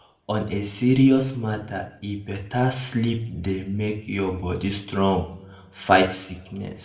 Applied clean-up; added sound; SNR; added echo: none; none; none; reverberation time 0.6 s.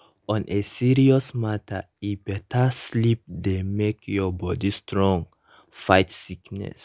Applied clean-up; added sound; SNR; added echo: none; none; none; none.